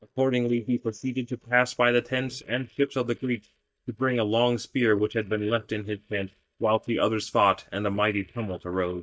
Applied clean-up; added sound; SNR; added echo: neural mask model DeepFilterNet 3.